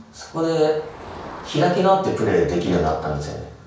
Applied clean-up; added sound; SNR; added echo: none; Motor vehicle (road); 20 dB; reverberation time 0.5 s.